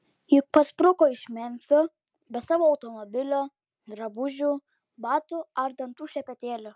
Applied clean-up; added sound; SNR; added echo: none; none; none; none.